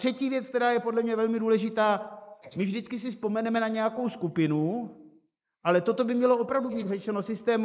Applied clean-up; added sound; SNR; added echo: neural mask model Resemble Enhance denoiser.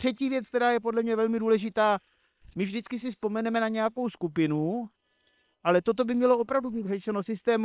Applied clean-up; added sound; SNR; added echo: neural separator model SepFormer WHAM!.